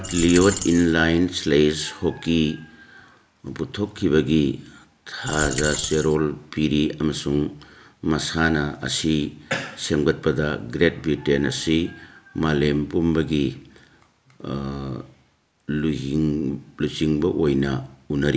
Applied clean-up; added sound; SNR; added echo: none; Coin (dropping); 7 dB; none.